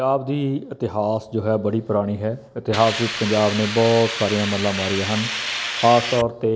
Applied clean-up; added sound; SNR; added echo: none; Hiss; 6 dB; none.